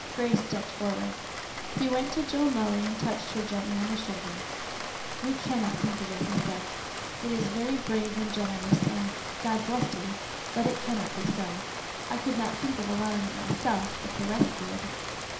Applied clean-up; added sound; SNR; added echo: none; Rain; 5 dB; reverberation time 0.7 s.